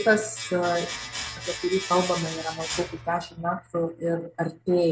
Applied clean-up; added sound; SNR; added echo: none; Domestic sounds, home sounds; 10 dB; none.